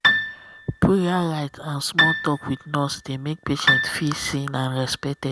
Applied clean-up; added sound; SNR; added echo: none; Piano; 1 dB; none.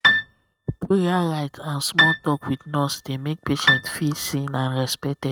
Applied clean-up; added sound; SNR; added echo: neural mask model RNNoise.